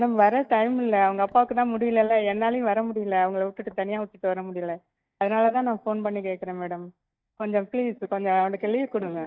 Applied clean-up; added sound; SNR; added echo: neural mask model DeepFilterNet 3.